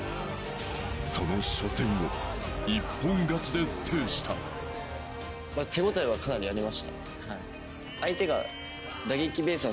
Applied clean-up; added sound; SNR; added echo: none; none; none; none.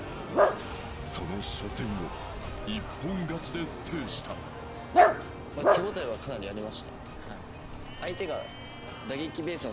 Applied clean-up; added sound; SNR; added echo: none; Dog; -4 dB; none.